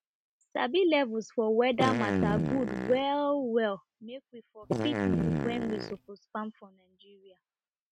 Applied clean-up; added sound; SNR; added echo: neural mask model RNNoise.